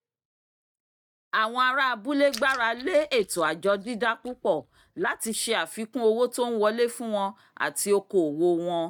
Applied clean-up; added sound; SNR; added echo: neural mask model DeepFilterNet 3.